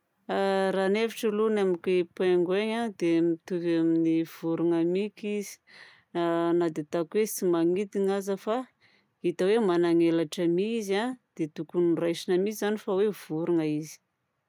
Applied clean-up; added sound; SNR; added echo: none; none; none; none.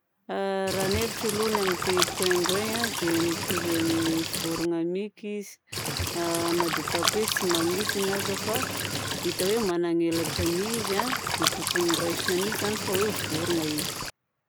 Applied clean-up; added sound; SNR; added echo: none; Cricket / Water; 1 dB; none.